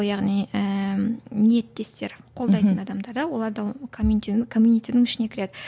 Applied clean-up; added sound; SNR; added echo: none; none; none; none.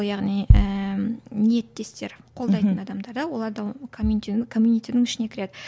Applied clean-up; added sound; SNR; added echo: none; Bass drum; -1 dB; none.